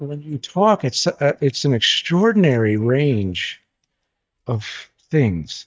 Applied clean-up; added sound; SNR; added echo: neural mask model DeepFilterNet 3.